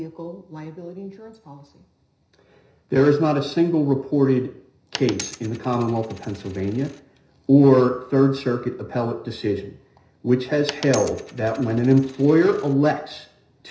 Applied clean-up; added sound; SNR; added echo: none; Coin (dropping); 17 dB; reverberation time 0.5 s.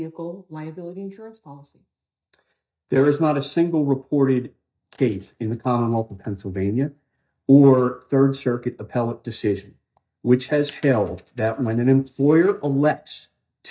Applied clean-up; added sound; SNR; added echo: neural mask model DeepFilterNet 3.